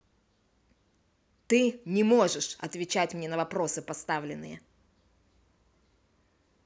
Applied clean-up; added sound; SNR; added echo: none; none; none; none.